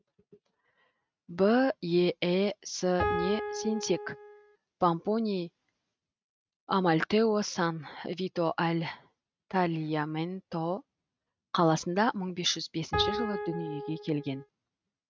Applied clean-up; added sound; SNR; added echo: neural mask model RNNoise.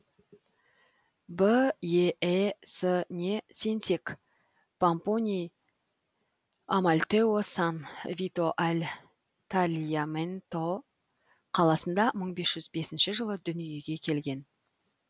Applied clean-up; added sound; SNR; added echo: none; none; none; none.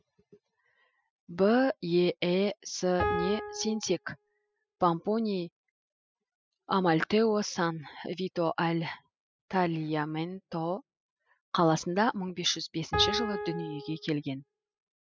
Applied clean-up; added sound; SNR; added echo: classical method spectral subtraction.